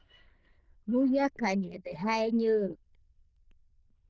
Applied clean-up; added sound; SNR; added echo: neural diffusion model UNIVERSE++.